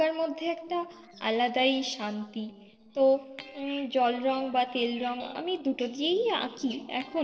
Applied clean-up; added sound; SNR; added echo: neural separator model SepFormer DNS4.